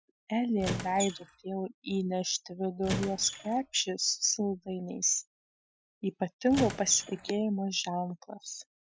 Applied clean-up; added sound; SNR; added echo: classical method Wiener filter.